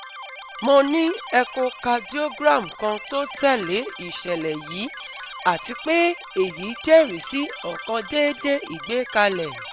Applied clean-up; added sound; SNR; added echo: none; Keyboard (musical); 14 dB; none.